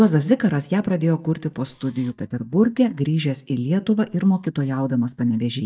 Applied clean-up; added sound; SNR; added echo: neural mask model DeepFilterNet 3.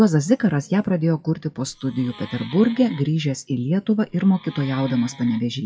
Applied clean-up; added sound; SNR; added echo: classical method WPE with log-MMSE.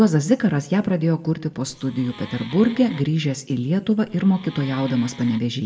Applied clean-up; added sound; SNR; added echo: none; Wood; 20 dB; reverberation time 0.5 s.